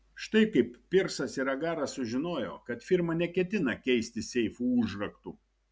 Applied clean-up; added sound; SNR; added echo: none; none; none; none.